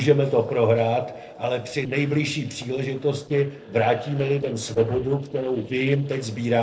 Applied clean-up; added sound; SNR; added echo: neural separator model SepFormer DNS4.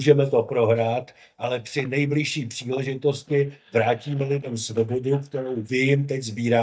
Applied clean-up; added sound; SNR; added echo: neural mask model DeepFilterNet 3.